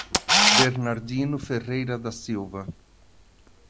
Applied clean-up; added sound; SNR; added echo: none; Camera; -3 dB; none.